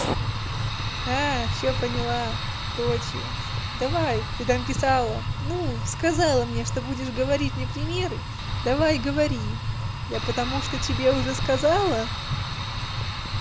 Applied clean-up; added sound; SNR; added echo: none; Fire; 1 dB; none.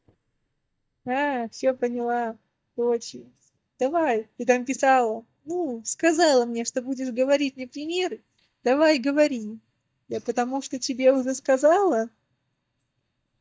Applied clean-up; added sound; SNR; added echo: neural mask model DeepFilterNet 3.